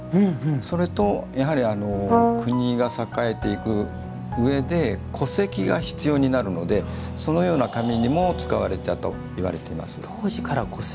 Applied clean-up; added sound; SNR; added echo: none; Brass instrument; -2 dB; none.